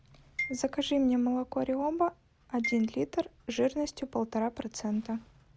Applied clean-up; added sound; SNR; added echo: none; Marimba, xylophone; 12 dB; none.